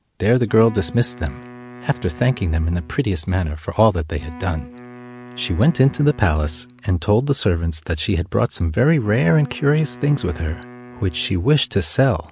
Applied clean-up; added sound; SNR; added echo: none; Wind instrument, woodwind instrument; 20 dB; none.